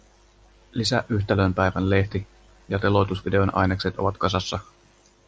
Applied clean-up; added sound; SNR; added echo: none; none; none; none.